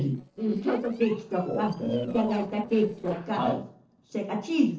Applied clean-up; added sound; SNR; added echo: neural separator model SepFormer DNS4.